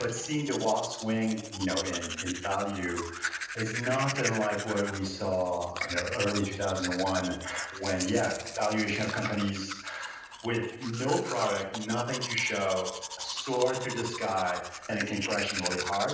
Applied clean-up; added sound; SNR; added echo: none; Domestic sounds, home sounds; 7 dB; reverberation time 0.9 s.